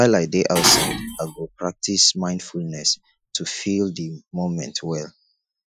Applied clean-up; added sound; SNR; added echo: classical method Wiener filter.